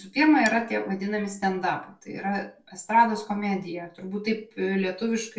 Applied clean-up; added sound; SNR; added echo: none; Cutlery, silverware; 18 dB; reverberation time 0.2 s.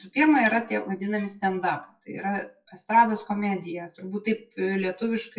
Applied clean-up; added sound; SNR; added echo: classical method WPE with log-MMSE.